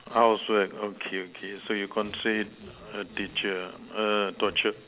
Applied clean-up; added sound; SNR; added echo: none; none; none; none.